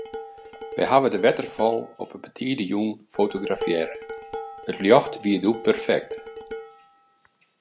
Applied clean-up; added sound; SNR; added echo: none; Dishes, pots, and pans; 13 dB; none.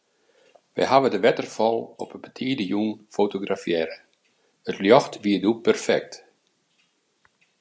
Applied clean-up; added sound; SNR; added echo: none; none; none; none.